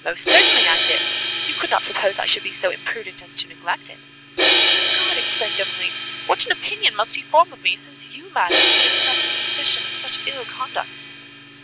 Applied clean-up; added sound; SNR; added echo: none; Crash cymbal; -2 dB; none.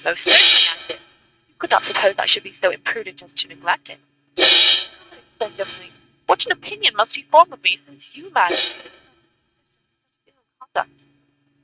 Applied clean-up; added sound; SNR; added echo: neural mask model RNNoise.